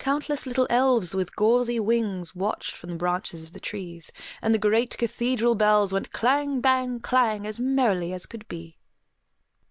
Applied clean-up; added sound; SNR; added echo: none; none; none; none.